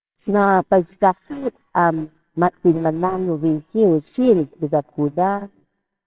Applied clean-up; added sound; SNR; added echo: neural separator model SepFormer WHAMR!.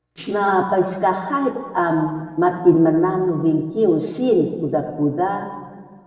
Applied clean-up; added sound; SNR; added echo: neural separator model SepFormer DNS4.